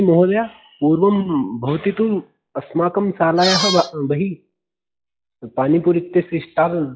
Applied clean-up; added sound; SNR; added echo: classical method log-MMSE.